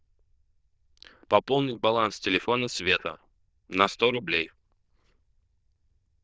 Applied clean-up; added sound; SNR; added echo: neural diffusion model UNIVERSE++.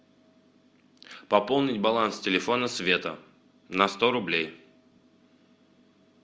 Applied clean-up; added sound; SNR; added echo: none; none; none; none.